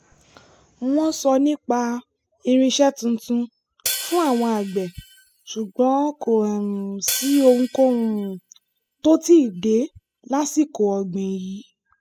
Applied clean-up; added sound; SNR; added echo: classical method spectral subtraction.